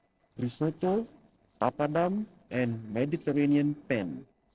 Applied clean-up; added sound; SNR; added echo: neural separator model SepFormer DNS4.